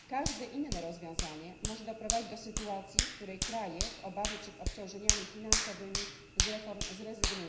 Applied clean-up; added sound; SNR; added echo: none; Hands; -5 dB; reverberation time 0.9 s.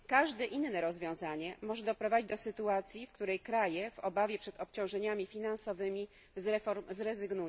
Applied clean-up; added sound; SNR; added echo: none; none; none; none.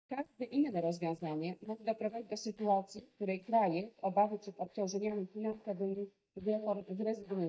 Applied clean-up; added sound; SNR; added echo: neural mask model DeepFilterNet 3.